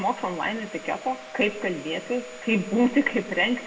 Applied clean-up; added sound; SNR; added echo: none; Domestic sounds, home sounds; 16 dB; reverberation time 1.0 s.